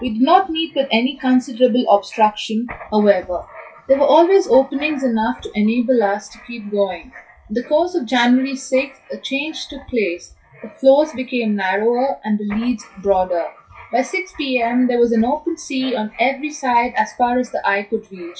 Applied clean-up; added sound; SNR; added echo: classical method WPE with log-MMSE.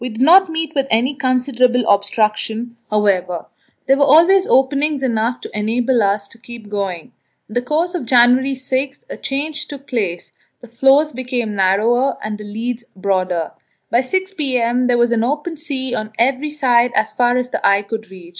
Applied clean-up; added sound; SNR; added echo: none; none; none; none.